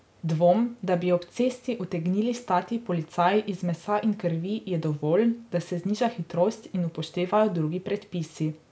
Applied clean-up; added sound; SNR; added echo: none; none; none; none.